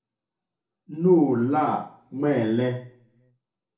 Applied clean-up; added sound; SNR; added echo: none; none; none; reverberation time 0.6 s.